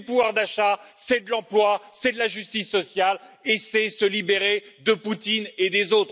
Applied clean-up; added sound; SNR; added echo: none; none; none; none.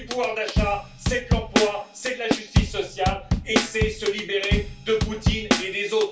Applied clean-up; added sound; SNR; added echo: none; Drum kit; -1 dB; reverberation time 0.3 s.